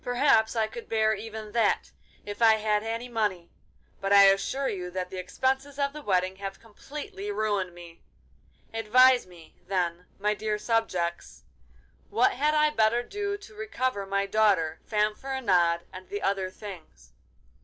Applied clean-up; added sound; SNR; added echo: none; none; none; none.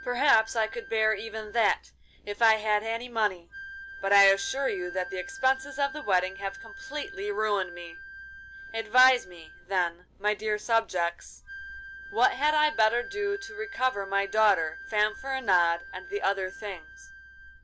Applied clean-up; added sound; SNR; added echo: none; Wind instrument, woodwind instrument; 15 dB; none.